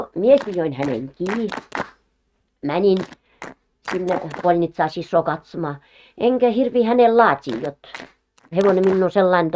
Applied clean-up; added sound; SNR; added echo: neural mask model RNNoise.